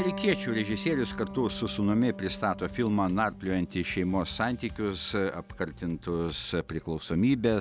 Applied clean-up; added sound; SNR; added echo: none; Electric guitar; 13 dB; none.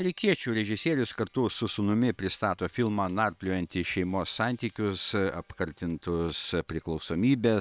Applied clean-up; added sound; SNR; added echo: neural separator model SepFormer WHAM!.